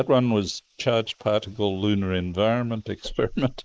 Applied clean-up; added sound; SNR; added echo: neural mask model Resemble Enhance denoiser.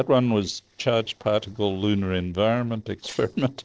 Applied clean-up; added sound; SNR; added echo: neural separator model SepFormer DNS4.